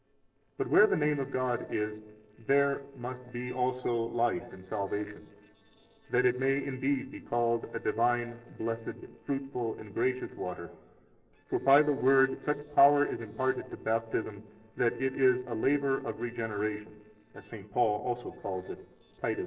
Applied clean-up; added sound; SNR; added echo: neural separator model SepFormer DNS4.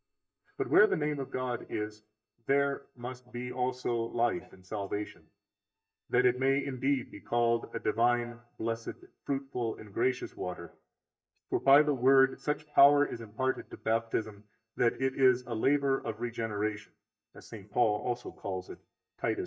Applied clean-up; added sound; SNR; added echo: neural mask model DeepFilterNet 3.